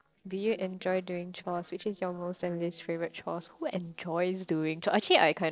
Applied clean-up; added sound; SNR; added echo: neural separator model SepFormer DNS4.